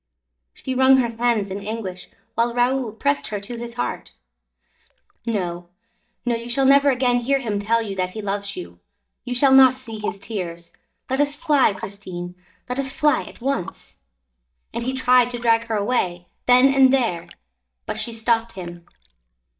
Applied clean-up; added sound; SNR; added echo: neural mask model DeepFilterNet 3.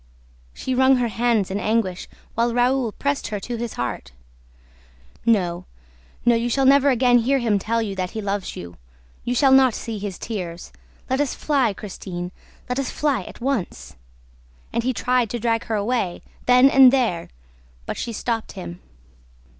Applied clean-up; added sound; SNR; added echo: none; none; none; none.